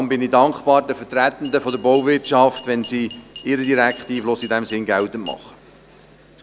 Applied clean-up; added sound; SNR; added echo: none; Glass; 16 dB; none.